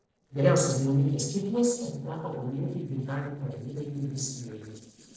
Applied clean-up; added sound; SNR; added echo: neural separator model SepFormer DNS4.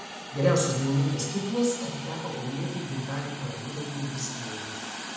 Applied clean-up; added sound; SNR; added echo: none; Hiss; 9 dB; reverberation time 1.0 s.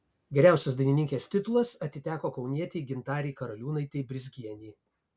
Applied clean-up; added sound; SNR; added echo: none; none; none; none.